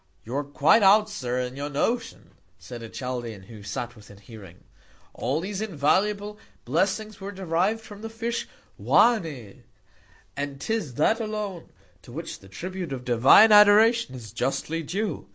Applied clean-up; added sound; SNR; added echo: none; none; none; none.